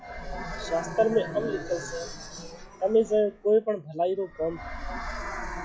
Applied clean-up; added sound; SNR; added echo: classical method log-MMSE.